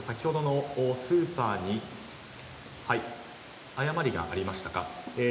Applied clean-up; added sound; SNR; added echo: none; Water; 15 dB; reverberation time 0.8 s.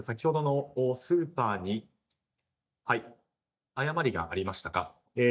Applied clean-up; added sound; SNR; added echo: neural mask model DeepFilterNet 3.